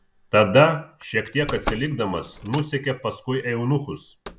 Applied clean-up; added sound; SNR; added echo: none; Slam; 14 dB; none.